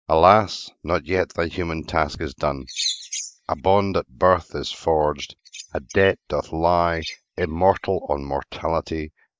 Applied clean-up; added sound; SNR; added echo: neural mask model DeepFilterNet 3.